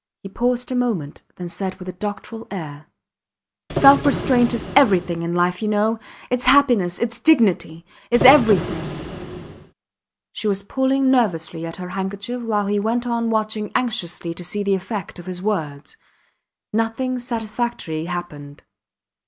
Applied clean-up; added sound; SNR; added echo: none; Printer; 6 dB; none.